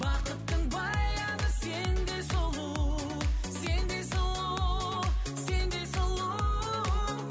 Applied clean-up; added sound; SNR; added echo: none; none; none; none.